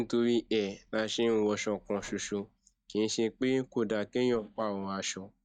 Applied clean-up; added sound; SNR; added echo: neural mask model DeepFilterNet 3.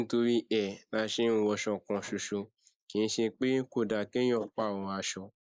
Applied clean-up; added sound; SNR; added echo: neural mask model Resemble Enhance denoiser.